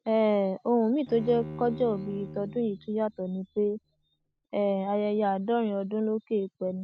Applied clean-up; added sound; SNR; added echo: none; Bowed string instrument; 15 dB; none.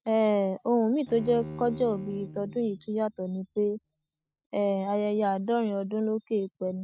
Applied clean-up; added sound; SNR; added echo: neural mask model RNNoise.